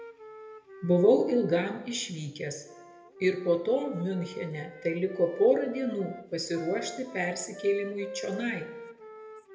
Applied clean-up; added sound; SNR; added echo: none; Wind instrument, woodwind instrument; 16 dB; reverberation time 0.8 s.